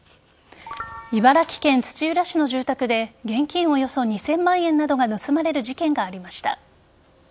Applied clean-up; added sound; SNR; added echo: none; none; none; none.